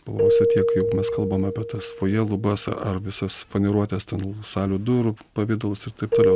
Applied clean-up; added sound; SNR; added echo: none; Keyboard (musical); 1 dB; none.